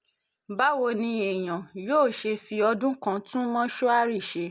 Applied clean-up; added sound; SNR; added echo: none; none; none; none.